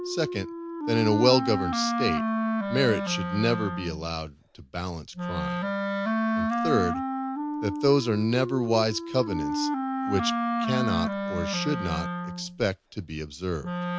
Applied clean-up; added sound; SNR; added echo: none; Wind instrument, woodwind instrument; 2 dB; none.